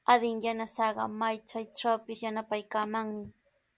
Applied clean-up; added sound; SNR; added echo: none; none; none; none.